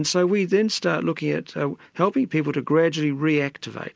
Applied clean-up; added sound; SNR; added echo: none; none; none; none.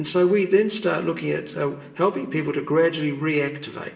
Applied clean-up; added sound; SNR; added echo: none; none; none; reverberation time 0.9 s.